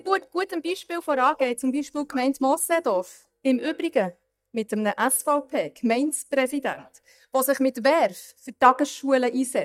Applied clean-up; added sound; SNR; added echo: neural mask model DeepFilterNet 3.